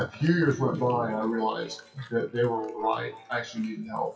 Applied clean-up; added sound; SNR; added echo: classical method WPE with log-MMSE.